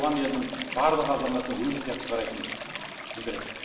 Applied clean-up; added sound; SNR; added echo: none; Stream; 8 dB; reverberation time 0.8 s.